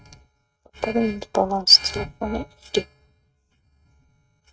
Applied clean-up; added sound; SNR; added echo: neural mask model RNNoise.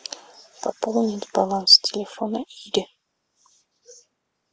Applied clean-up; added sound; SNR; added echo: none; none; none; none.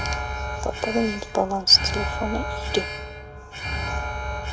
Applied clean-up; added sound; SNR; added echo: none; Alarm; 3 dB; none.